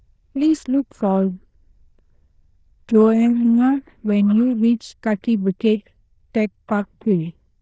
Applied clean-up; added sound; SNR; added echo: neural diffusion model UNIVERSE++.